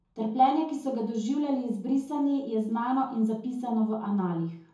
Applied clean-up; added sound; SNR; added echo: none; none; none; reverberation time 0.6 s.